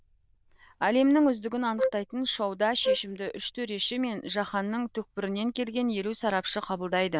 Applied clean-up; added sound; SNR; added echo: neural diffusion model UNIVERSE++.